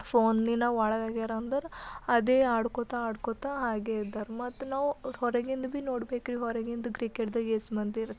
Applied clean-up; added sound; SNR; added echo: none; none; none; none.